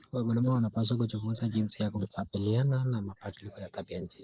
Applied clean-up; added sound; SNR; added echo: neural mask model Resemble Enhance denoiser.